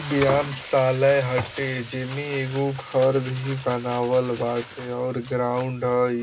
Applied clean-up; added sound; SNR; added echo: none; Frying (food); 12 dB; reverberation time 0.2 s.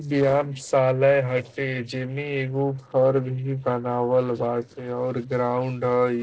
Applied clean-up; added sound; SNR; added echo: neural separator model SepFormer DNS4.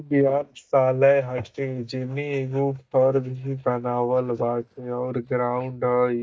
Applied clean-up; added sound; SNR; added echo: neural mask model DeepFilterNet 3.